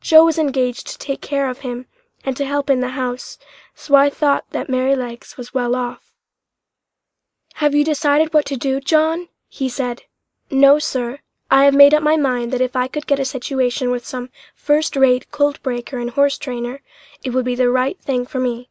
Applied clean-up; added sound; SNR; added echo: neural mask model Resemble Enhance denoiser.